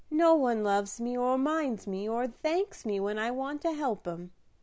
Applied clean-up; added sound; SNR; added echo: none; none; none; none.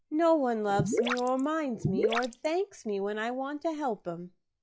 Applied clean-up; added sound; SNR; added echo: classical method log-MMSE.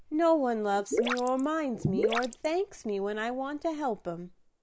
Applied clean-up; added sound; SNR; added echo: neural mask model Resemble Enhance denoiser.